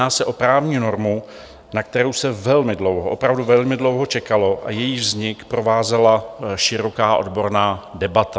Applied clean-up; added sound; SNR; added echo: none; none; none; none.